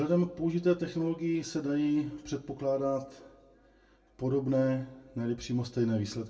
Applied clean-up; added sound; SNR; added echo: none; none; none; reverberation time 0.2 s.